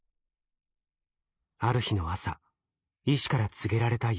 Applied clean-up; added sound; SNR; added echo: neural mask model Resemble Enhance denoiser.